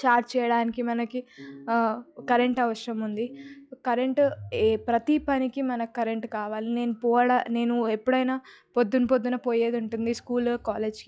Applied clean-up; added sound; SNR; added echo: classical method log-MMSE.